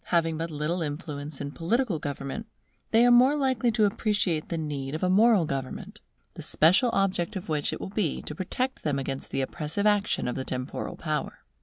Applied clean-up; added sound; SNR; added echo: none; none; none; none.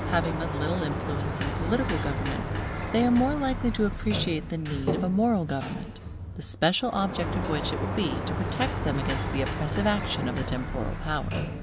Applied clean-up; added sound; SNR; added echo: none; Sliding door; 2 dB; none.